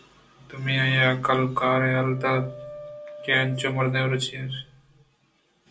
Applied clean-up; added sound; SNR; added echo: none; Wind instrument, woodwind instrument; 18 dB; reverberation time 0.2 s.